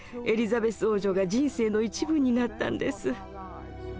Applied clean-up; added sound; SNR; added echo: none; none; none; none.